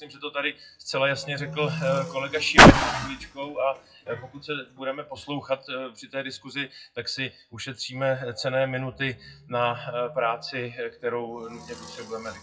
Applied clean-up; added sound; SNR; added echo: classical method WPE with log-MMSE.